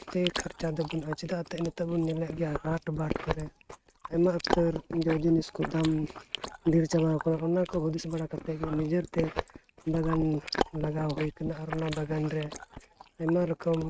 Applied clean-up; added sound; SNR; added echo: neural mask model RNNoise.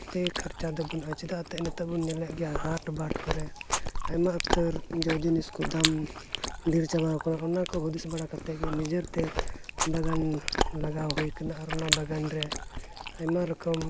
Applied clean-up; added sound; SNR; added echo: none; Chewing, mastication; 2 dB; none.